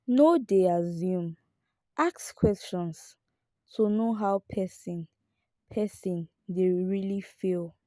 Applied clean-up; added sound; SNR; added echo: none; none; none; none.